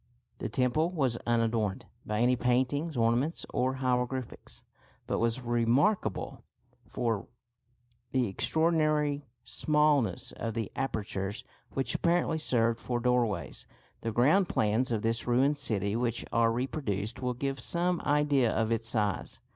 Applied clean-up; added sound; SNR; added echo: none; none; none; none.